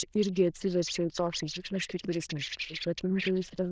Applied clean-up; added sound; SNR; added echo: neural diffusion model UNIVERSE++.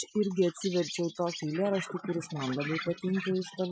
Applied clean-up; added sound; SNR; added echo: classical method Wiener filter.